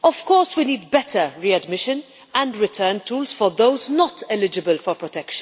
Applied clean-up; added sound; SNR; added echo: none; none; none; none.